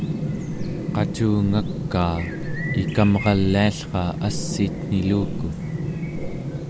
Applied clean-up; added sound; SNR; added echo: none; Chirp, tweet; 3 dB; none.